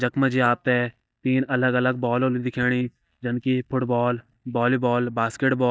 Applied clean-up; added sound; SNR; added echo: neural mask model DeepFilterNet 3.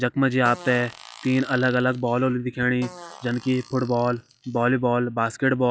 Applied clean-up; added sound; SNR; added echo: classical method log-MMSE.